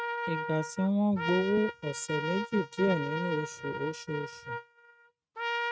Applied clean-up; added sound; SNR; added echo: neural mask model RNNoise.